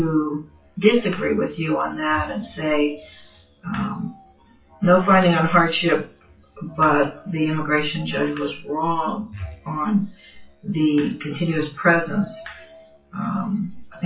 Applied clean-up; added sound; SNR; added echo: classical method WPE with log-MMSE.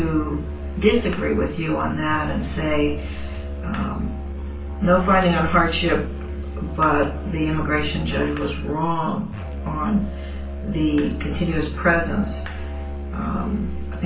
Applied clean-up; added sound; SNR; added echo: none; Musical instrument; 7 dB; reverberation time 0.3 s.